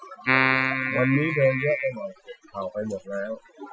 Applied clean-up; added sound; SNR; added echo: classical method Wiener filter.